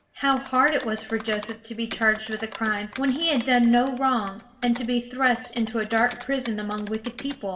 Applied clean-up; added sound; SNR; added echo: none; Computer keyboard; 18 dB; reverberation time 1.1 s.